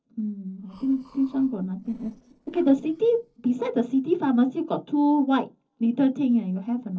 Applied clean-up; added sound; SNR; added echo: neural separator model SepFormer DNS4.